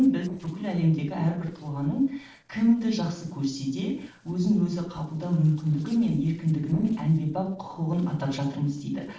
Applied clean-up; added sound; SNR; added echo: neural separator model SepFormer DNS4.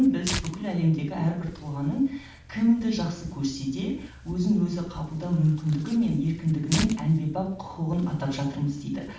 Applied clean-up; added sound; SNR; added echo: none; Tearing; 14 dB; reverberation time 0.5 s.